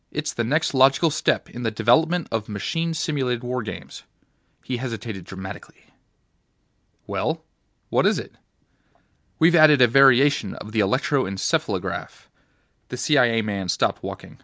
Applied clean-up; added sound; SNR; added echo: none; none; none; none.